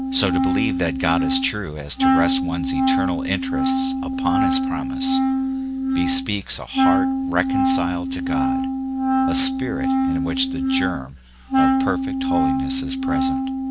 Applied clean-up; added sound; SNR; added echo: none; Wind instrument, woodwind instrument; -2 dB; none.